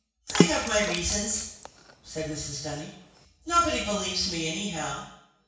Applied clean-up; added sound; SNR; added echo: none; Water / Splash, splatter; 1 dB; reverberation time 0.6 s.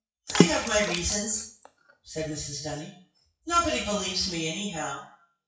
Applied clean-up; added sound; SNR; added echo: classical method WPE with log-MMSE.